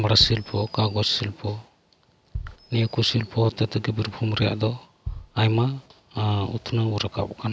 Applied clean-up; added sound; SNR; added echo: none; Bass drum; 17 dB; none.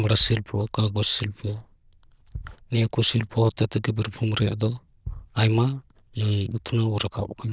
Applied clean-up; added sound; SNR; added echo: neural diffusion model UNIVERSE++.